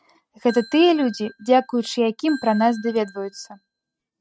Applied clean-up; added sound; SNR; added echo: neural mask model RNNoise.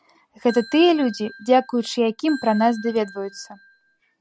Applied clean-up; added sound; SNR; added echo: none; Ringtone / Bell; 20 dB; none.